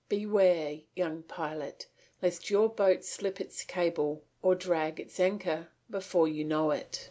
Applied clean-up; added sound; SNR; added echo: none; none; none; none.